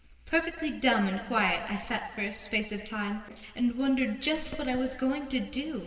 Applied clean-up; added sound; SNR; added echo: neural separator model SepFormer DNS4.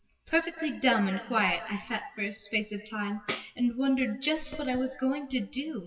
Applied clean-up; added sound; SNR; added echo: classical method WPE with log-MMSE.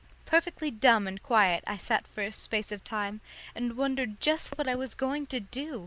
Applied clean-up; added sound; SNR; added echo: none; none; none; none.